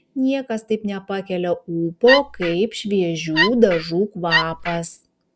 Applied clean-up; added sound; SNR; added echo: none; Wood; 1 dB; none.